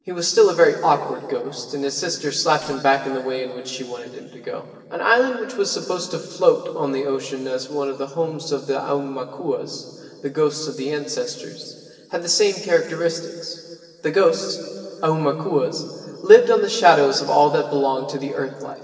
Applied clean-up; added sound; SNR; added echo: neural separator model SepFormer DNS4.